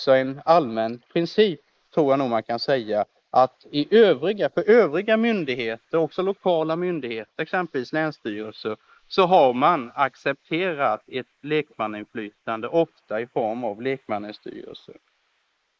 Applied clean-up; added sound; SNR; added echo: neural mask model Resemble Enhance denoiser.